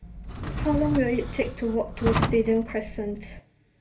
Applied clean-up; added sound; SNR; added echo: none; Drawer open or close; 4 dB; reverberation time 0.3 s.